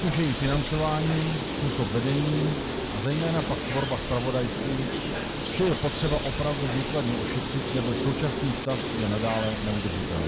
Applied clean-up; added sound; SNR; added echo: none; Bird; 2 dB; none.